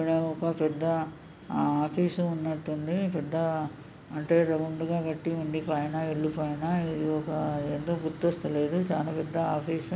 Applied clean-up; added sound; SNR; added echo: none; none; none; none.